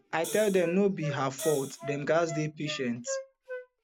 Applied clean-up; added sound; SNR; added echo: none; Wind instrument, woodwind instrument + Hi-hat; 11 dB; none.